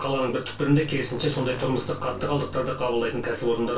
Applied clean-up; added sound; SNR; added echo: none; Motorcycle / Engine; 15 dB; reverberation time 0.2 s.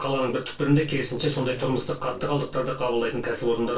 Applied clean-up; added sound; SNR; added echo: neural separator model SepFormer DNS4.